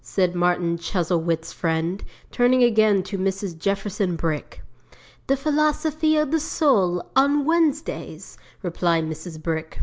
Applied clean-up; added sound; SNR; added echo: none; none; none; none.